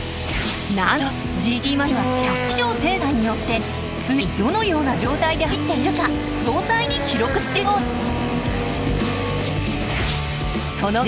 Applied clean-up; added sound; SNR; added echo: none; none; none; none.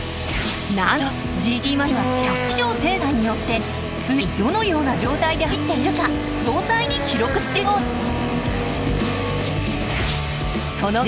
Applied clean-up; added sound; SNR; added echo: none; Wind instrument, woodwind instrument; 20 dB; none.